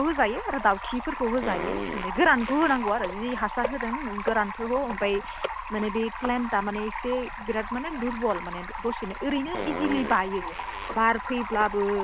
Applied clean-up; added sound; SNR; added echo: none; Fart + Stream; 7 dB; none.